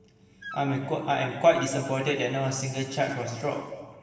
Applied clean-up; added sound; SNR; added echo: none; Wind instrument, woodwind instrument; 20 dB; reverberation time 1.3 s.